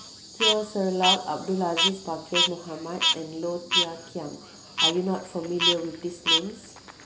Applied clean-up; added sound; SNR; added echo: none; Frog; -2 dB; none.